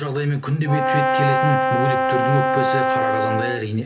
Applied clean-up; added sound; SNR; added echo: none; Brass instrument; -3 dB; reverberation time 0.3 s.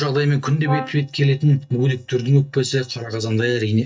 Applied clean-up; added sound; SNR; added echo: neural mask model DeepFilterNet 3.